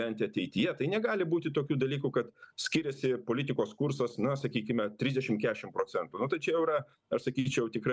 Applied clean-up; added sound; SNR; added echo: none; none; none; none.